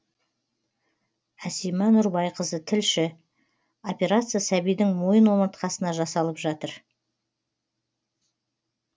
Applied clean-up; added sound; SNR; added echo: none; none; none; none.